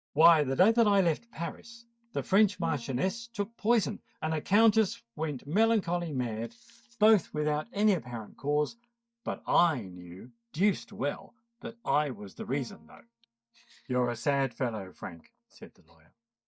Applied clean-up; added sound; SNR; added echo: neural mask model DeepFilterNet 3.